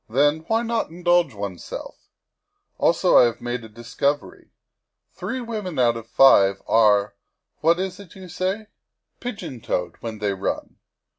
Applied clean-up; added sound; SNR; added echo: none; none; none; none.